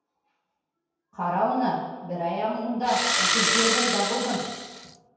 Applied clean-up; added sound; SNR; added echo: none; Engine starting; -3 dB; reverberation time 1.1 s.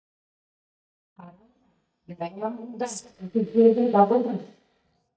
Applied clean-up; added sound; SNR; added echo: neural mask model DeepFilterNet 3.